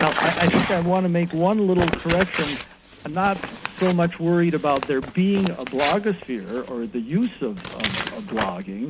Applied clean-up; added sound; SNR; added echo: none; Crumpling, crinkling / Tearing; 8 dB; none.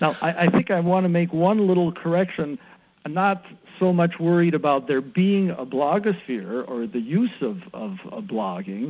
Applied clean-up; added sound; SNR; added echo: none; none; none; none.